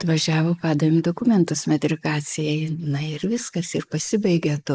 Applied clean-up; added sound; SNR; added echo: neural mask model Resemble Enhance denoiser.